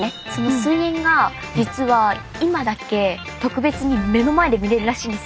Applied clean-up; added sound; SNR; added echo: none; Explosion + Wind instrument, woodwind instrument; 16 dB; none.